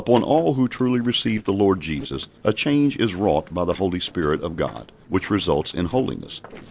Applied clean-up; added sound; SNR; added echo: neural separator model SepFormer DNS4.